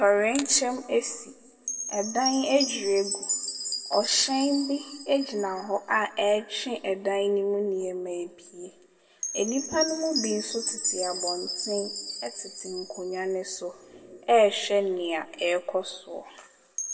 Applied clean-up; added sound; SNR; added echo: none; Chime; 9 dB; reverberation time 0.7 s.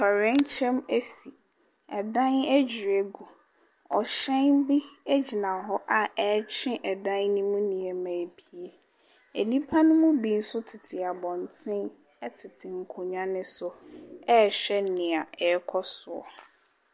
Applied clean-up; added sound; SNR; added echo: none; none; none; none.